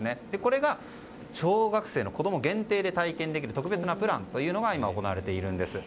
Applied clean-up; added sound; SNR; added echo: none; none; none; none.